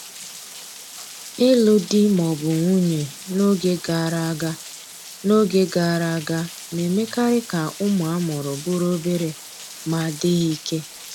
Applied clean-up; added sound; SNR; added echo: none; Rain; 16 dB; none.